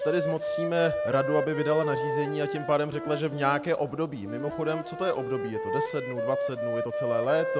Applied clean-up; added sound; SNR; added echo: none; Wind instrument, woodwind instrument; 3 dB; none.